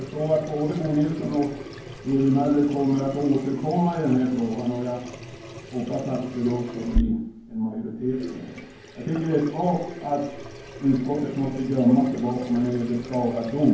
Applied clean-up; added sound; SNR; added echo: none; Sink (filling or washing) / Water tap, faucet; 12 dB; reverberation time 0.9 s.